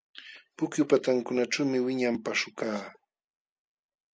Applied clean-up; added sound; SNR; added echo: none; none; none; none.